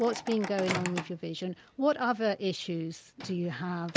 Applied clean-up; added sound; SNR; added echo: none; Microwave oven; 9 dB; none.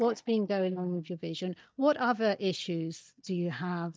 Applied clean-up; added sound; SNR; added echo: neural mask model DeepFilterNet 3.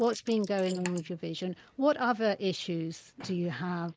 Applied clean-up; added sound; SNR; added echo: neural mask model Resemble Enhance denoiser.